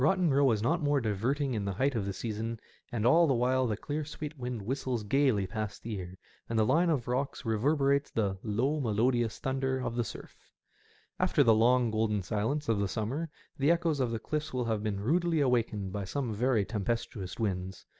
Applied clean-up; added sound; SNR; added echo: none; none; none; none.